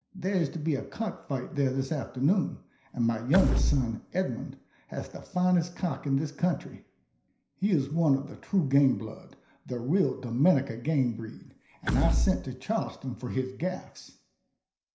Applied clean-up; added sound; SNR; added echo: none; Door / Wood; 1 dB; reverberation time 0.5 s.